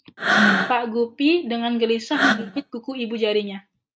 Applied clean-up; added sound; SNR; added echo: neural mask model RNNoise.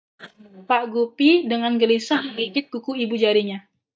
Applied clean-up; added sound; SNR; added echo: neural mask model DeepFilterNet 3.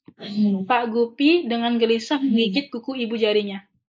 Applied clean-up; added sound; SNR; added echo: neural mask model Resemble Enhance denoiser.